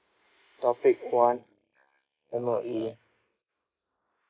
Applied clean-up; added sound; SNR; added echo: neural mask model Resemble Enhance denoiser.